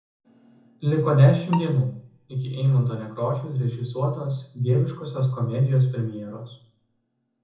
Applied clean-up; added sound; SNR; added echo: none; Bowed string instrument; 17 dB; reverberation time 0.6 s.